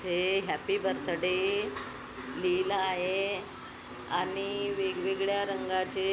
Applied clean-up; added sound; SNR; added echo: none; none; none; none.